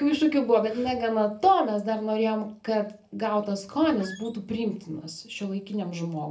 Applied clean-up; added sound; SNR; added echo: none; Squeak; 19 dB; reverberation time 0.3 s.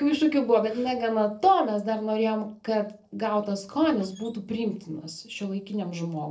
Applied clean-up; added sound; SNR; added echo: neural separator model SepFormer DNS4.